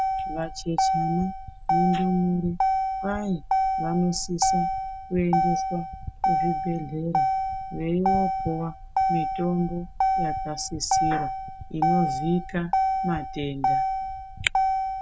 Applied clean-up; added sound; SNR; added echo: none; Motor vehicle (road); -2 dB; none.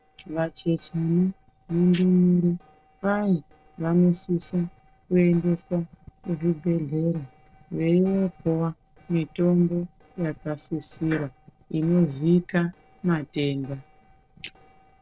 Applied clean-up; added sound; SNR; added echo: neural separator model SepFormer DNS4.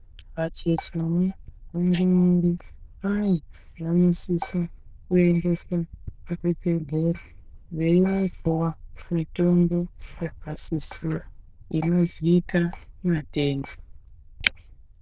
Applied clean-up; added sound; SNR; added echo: neural diffusion model UNIVERSE++.